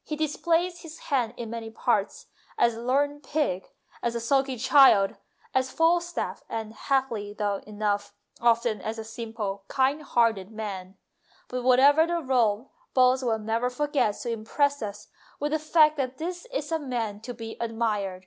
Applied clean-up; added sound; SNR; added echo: none; none; none; none.